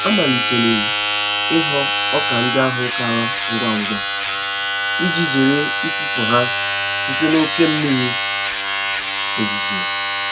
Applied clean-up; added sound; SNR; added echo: none; Domestic sounds, home sounds; -1 dB; none.